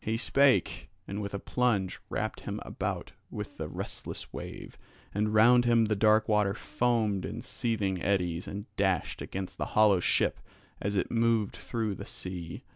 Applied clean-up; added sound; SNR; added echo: none; none; none; none.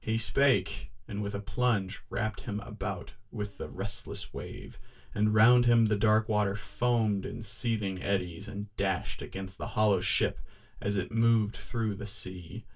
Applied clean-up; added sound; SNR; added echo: none; none; none; reverberation time 0.1 s.